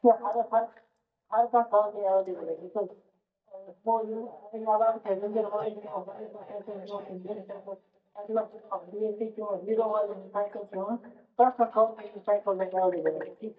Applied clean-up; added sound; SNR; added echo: neural mask model DeepFilterNet 3.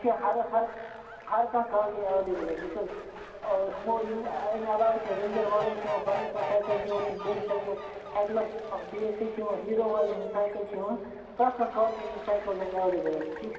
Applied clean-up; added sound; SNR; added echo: none; Fowl; 12 dB; reverberation time 2.1 s.